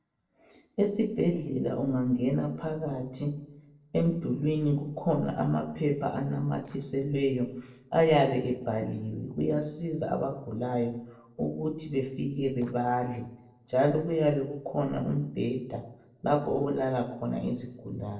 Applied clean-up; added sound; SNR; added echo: neural separator model SepFormer DNS4.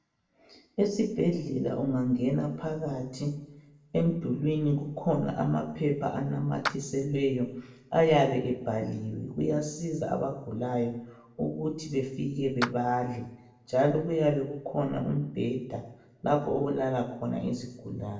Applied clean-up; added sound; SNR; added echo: none; Clapping; 10 dB; reverberation time 0.6 s.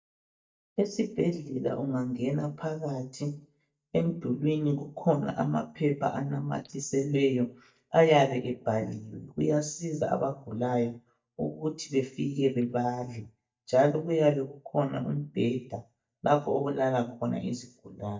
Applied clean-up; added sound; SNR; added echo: neural mask model DeepFilterNet 3.